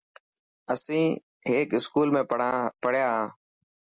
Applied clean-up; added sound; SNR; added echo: none; none; none; none.